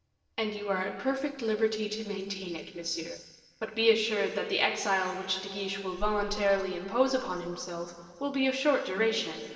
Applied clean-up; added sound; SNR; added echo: neural separator model SepFormer DNS4.